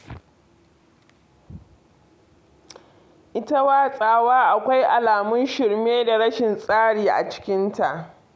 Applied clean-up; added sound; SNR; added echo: none; none; none; none.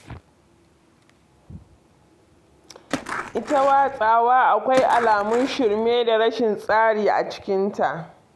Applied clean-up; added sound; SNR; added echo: none; Skateboard; 10 dB; none.